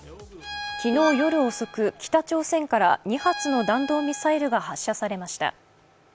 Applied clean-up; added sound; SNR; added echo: none; Bowed string instrument; 14 dB; none.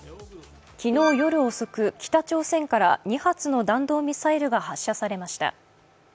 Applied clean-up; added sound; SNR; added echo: none; none; none; none.